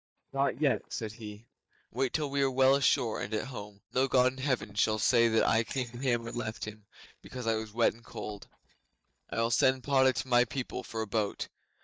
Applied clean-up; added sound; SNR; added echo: neural mask model DeepFilterNet 3.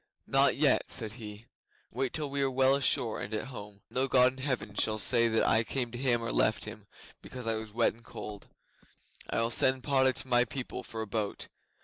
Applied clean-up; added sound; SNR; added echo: none; none; none; none.